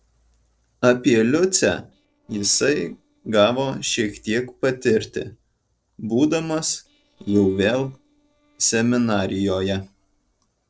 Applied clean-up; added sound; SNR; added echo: neural separator model SepFormer DNS4.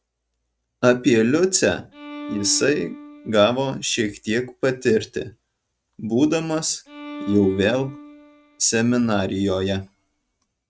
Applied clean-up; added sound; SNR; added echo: neural mask model RNNoise.